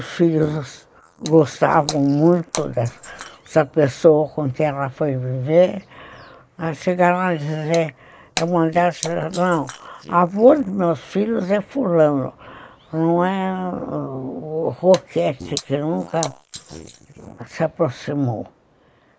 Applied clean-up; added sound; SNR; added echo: neural mask model Resemble Enhance denoiser.